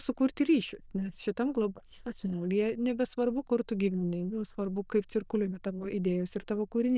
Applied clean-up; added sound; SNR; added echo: neural diffusion model UNIVERSE++.